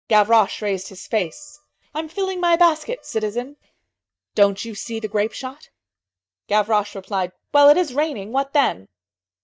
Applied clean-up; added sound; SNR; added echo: neural mask model DeepFilterNet 3.